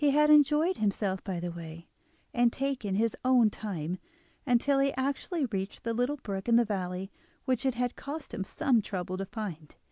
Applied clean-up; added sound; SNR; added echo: none; none; none; none.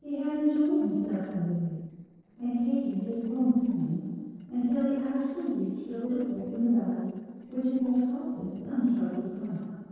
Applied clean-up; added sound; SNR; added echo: neural separator model SepFormer DNS4.